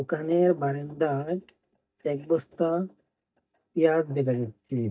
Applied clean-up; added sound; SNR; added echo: neural mask model DeepFilterNet 3.